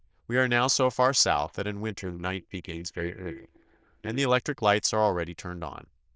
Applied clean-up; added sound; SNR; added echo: neural diffusion model UNIVERSE++.